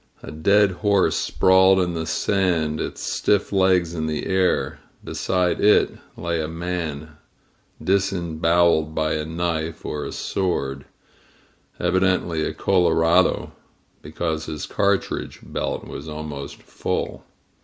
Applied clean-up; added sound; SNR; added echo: none; none; none; none.